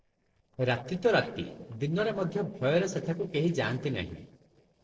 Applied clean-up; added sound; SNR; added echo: neural separator model SepFormer DNS4.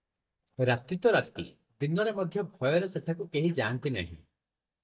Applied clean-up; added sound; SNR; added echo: neural mask model DeepFilterNet 3.